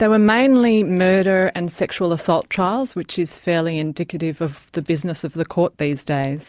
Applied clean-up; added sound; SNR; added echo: none; none; none; none.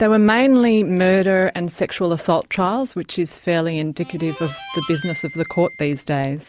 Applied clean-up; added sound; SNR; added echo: none; Harmonica; 16 dB; none.